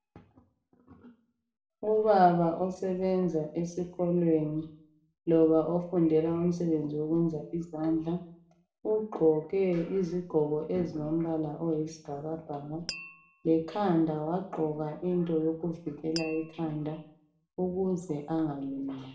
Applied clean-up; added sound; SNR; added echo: none; Tap; 17 dB; reverberation time 0.4 s.